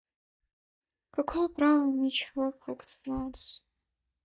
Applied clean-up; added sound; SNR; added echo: neural mask model DeepFilterNet 3.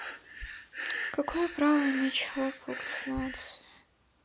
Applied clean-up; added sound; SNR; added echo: none; Breathing; 9 dB; none.